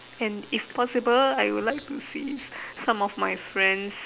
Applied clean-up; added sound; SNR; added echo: none; none; none; none.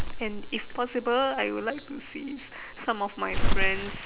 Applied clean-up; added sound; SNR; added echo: none; Crumpling, crinkling; -2 dB; none.